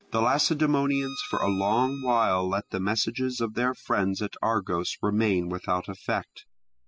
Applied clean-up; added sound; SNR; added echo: classical method spectral subtraction.